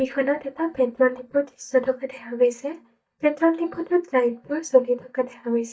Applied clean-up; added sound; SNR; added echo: neural mask model DeepFilterNet 3.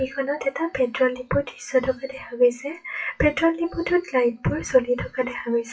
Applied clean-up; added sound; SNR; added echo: classical method WPE with log-MMSE.